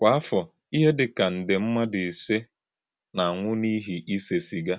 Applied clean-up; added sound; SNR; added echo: none; none; none; none.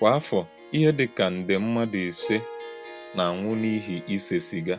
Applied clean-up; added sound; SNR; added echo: none; Harp; 16 dB; none.